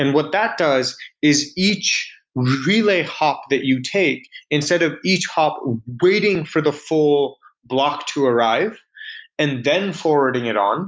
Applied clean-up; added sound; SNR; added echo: none; none; none; none.